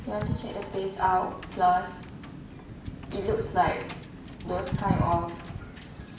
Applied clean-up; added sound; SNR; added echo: none; Wind / Boat, Water vehicle; 5 dB; reverberation time 0.7 s.